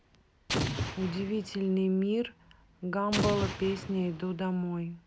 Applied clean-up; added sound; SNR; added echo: none; Explosion; 4 dB; none.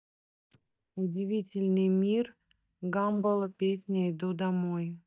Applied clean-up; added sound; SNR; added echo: neural mask model DeepFilterNet 3.